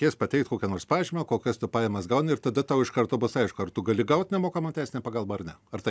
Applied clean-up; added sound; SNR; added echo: none; none; none; none.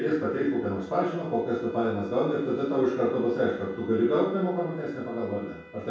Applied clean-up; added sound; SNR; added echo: none; Wind instrument, woodwind instrument; 19 dB; reverberation time 0.7 s.